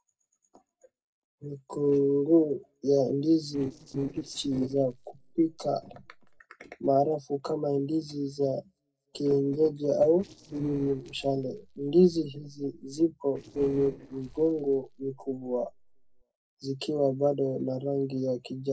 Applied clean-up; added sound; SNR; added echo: neural separator model SepFormer DNS4.